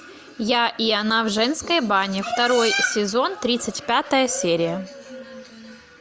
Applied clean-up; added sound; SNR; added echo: none; none; none; none.